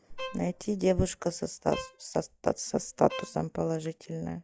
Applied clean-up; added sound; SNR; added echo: classical method log-MMSE.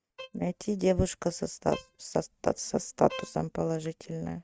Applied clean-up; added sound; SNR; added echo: neural mask model RNNoise.